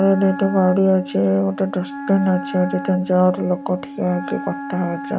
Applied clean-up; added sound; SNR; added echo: none; Wind instrument, woodwind instrument; 11 dB; none.